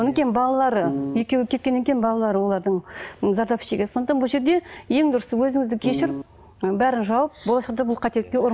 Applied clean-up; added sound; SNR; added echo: none; Piano; 4 dB; none.